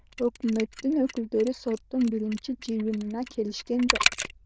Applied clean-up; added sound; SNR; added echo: neural diffusion model UNIVERSE++.